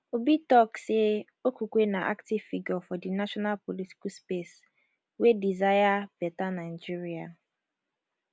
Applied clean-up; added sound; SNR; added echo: none; none; none; none.